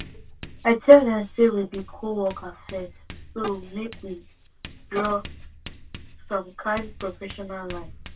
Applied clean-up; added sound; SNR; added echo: none; Writing; 17 dB; reverberation time 0.1 s.